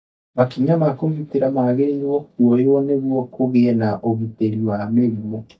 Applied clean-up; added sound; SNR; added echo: neural mask model DeepFilterNet 3.